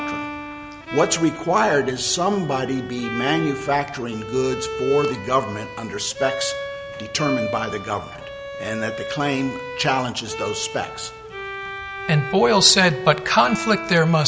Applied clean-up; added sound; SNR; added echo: none; Bowed string instrument; 9 dB; none.